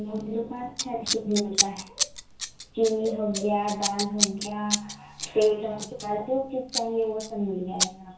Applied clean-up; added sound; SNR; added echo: none; Scissors; 4 dB; reverberation time 0.3 s.